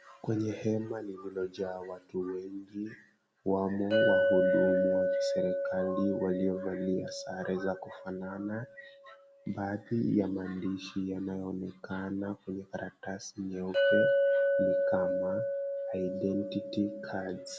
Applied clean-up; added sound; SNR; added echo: none; Chink, clink; -1 dB; none.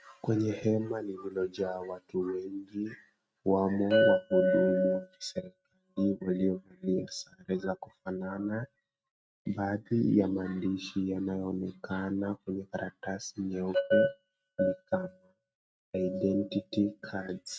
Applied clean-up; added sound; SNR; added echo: neural mask model RNNoise.